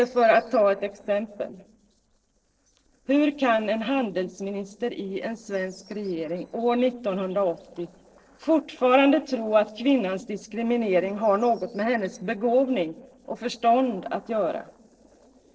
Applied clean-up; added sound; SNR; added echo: neural separator model SepFormer DNS4.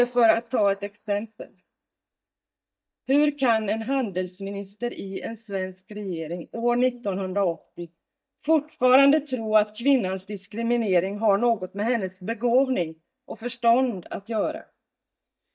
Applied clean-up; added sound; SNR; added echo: neural mask model DeepFilterNet 3.